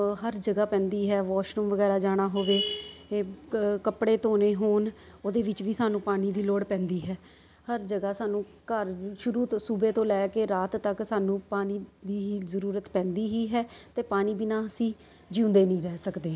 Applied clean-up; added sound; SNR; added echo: none; none; none; none.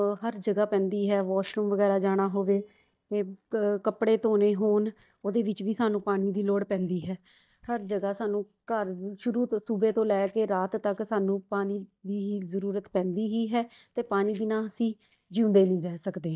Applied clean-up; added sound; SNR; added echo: neural mask model DeepFilterNet 3.